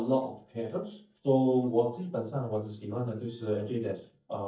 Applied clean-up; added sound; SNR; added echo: neural mask model DeepFilterNet 3.